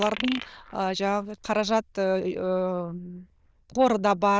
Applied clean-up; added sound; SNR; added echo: neural diffusion model UNIVERSE++.